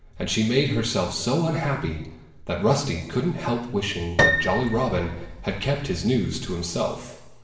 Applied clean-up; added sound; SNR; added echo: none; Piano; 2 dB; reverberation time 0.9 s.